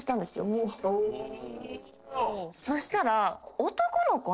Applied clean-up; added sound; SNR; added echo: neural separator model SepFormer DNS4.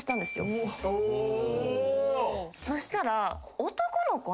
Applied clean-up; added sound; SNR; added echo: none; Glockenspiel; 16 dB; none.